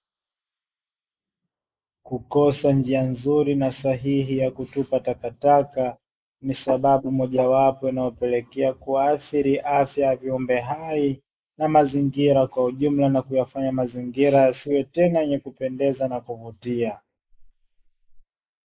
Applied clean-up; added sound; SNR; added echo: neural mask model Resemble Enhance denoiser.